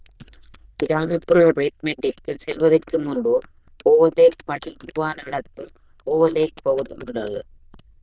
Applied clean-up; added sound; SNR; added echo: neural diffusion model UNIVERSE++.